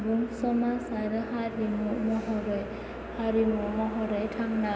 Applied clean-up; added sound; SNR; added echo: none; none; none; none.